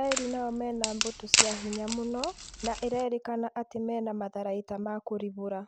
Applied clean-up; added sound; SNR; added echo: none; Wood; -1 dB; none.